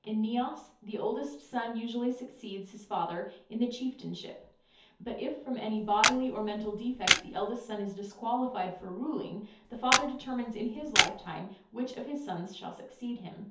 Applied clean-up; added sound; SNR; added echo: none; Camera; -4 dB; reverberation time 0.5 s.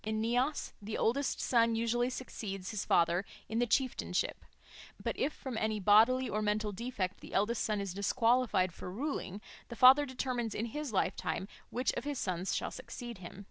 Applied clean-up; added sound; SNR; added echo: none; none; none; none.